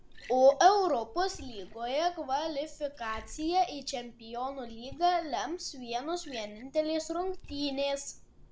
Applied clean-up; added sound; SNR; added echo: none; Liquid; 17 dB; none.